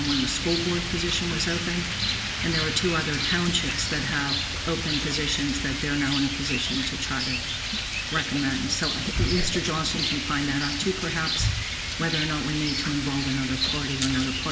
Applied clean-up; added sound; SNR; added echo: none; Rain; 1 dB; reverberation time 1.9 s.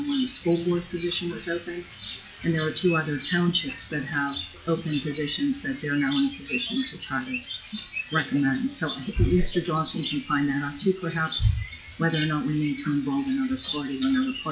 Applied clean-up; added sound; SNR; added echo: classical method WPE with log-MMSE.